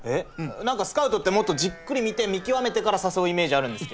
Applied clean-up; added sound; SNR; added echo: none; Bird vocalization, bird call, bird song + Livestock, farm animals, working animals; 19 dB; none.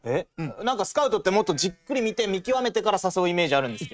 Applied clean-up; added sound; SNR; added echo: neural mask model RNNoise.